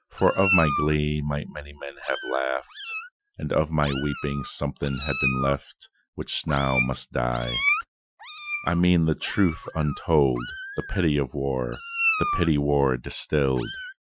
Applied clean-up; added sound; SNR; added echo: classical method Wiener filter.